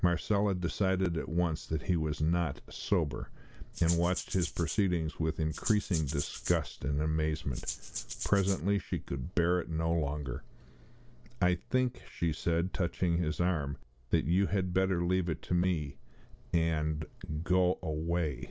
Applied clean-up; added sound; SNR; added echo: none; Rattle (instrument); 10 dB; none.